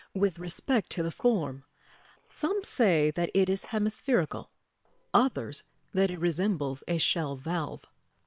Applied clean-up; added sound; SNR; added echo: neural separator model SepFormer WHAM!.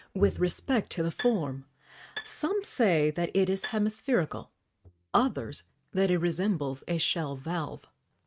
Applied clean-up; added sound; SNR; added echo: neural mask model RNNoise.